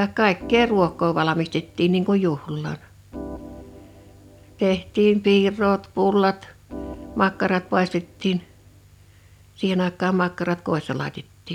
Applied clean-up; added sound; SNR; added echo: none; Organ; 17 dB; none.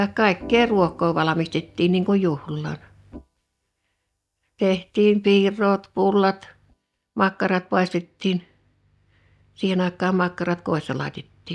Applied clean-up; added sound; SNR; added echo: neural mask model DeepFilterNet 3.